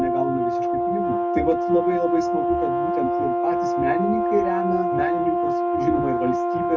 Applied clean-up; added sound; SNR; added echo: none; Brass instrument; -3 dB; reverberation time 0.2 s.